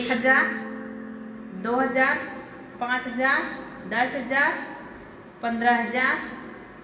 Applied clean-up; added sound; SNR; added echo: none; Electric guitar / Strum; 11 dB; reverberation time 1.1 s.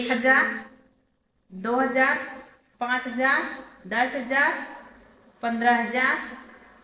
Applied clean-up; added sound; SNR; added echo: neural separator model SepFormer DNS4.